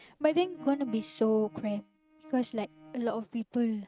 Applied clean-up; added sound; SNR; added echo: neural mask model RNNoise.